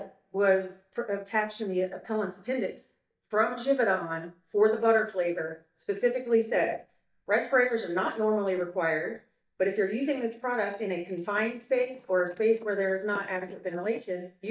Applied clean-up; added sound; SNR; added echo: neural mask model DeepFilterNet 3.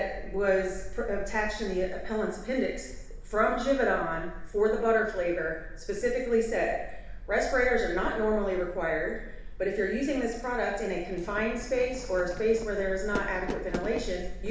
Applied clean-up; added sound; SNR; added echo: none; Fireworks; 12 dB; reverberation time 0.8 s.